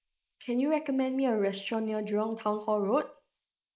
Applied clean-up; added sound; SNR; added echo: neural mask model Resemble Enhance denoiser.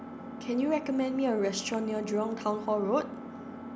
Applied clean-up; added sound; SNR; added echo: none; Engine; 11 dB; none.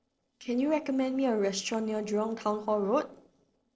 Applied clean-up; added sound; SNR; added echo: neural separator model SepFormer DNS4.